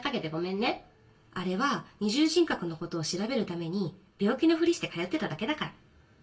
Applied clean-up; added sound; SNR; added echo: none; none; none; reverberation time 0.2 s.